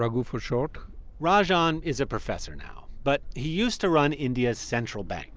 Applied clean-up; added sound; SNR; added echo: none; none; none; none.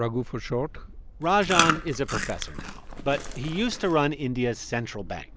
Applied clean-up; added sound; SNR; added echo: none; Chewing, mastication; 3 dB; none.